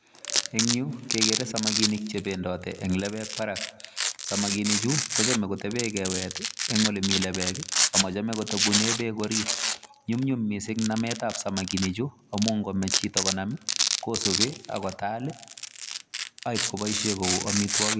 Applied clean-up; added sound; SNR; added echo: none; Domestic sounds, home sounds; 0 dB; none.